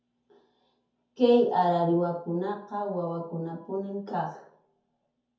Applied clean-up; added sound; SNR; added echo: none; none; none; reverberation time 0.5 s.